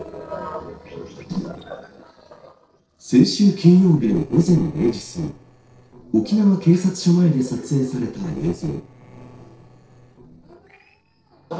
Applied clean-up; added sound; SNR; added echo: neural separator model SepFormer DNS4.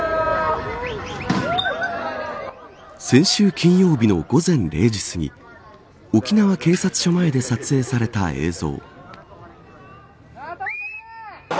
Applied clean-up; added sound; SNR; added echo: none; none; none; none.